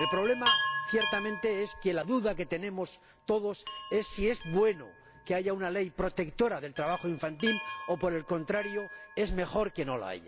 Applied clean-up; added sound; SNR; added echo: none; Chime; 6 dB; none.